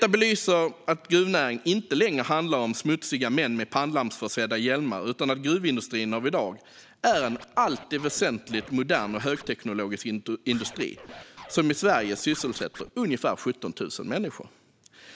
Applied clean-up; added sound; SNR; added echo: none; Scratching (performance technique); 19 dB; none.